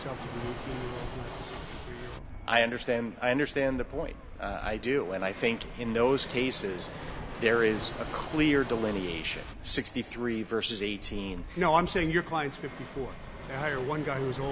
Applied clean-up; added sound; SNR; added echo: none; Fixed-wing aircraft, airplane; 10 dB; none.